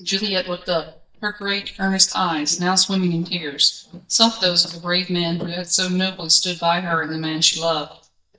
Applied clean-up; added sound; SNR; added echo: neural mask model DeepFilterNet 3.